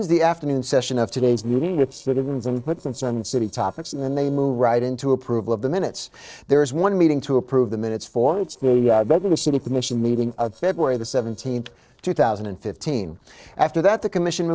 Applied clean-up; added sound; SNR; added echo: neural separator model SepFormer DNS4.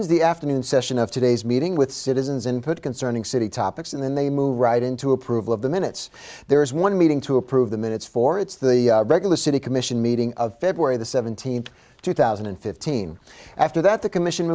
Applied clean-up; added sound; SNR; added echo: none; none; none; none.